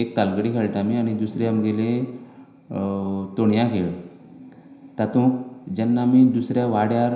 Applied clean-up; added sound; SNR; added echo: none; none; none; reverberation time 0.9 s.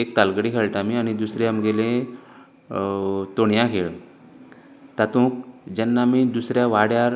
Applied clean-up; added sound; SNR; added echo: none; none; none; none.